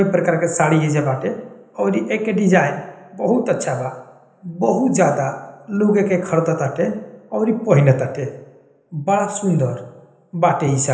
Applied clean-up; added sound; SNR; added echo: none; none; none; reverberation time 0.8 s.